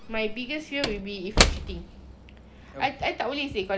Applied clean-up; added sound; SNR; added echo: none; Slam / Wood; -1 dB; none.